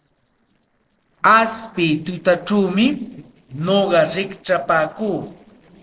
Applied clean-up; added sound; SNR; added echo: neural separator model SepFormer DNS4.